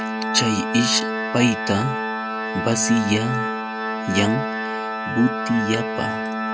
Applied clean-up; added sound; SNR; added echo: none; Organ; 2 dB; none.